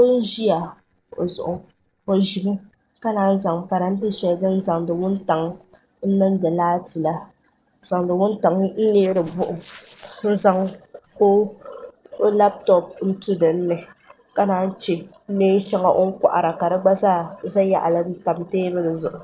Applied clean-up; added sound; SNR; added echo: neural separator model SepFormer DNS4.